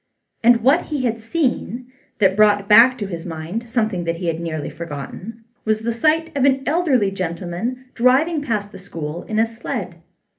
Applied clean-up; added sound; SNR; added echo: none; none; none; reverberation time 0.3 s.